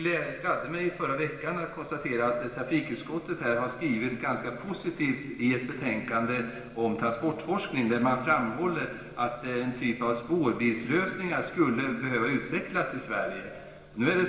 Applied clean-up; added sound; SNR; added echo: none; none; none; reverberation time 2.1 s.